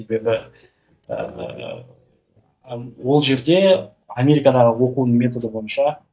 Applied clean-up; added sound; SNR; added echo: neural mask model DeepFilterNet 3.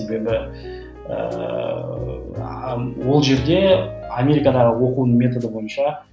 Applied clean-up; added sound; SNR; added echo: none; none; none; none.